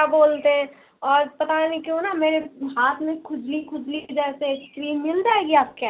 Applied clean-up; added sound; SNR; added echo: none; none; none; none.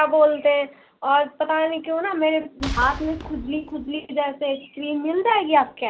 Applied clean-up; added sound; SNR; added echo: none; Boom; 11 dB; none.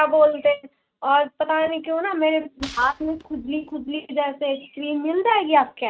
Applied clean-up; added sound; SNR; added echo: neural mask model RNNoise.